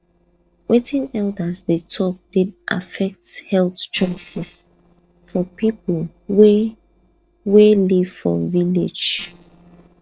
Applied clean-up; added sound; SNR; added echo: neural separator model SepFormer DNS4.